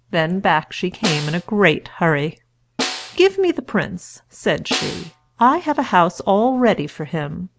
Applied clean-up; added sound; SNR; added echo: none; Snare drum; 11 dB; none.